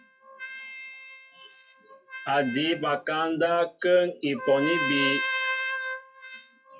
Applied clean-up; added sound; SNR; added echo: classical method WPE with log-MMSE.